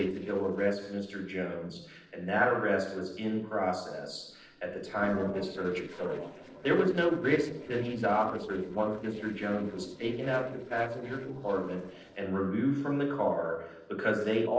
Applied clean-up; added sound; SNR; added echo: neural separator model SepFormer DNS4.